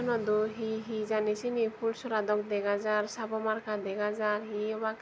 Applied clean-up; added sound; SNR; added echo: none; none; none; none.